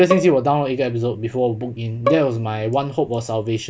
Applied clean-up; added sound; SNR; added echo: none; Bowed string instrument; 9 dB; none.